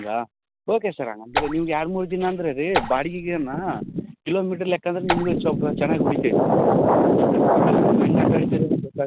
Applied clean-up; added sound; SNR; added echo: none; Raindrop / Splash, splatter; 10 dB; none.